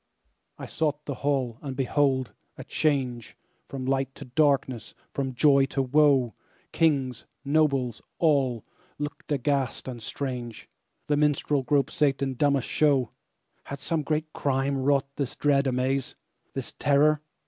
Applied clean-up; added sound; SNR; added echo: none; none; none; none.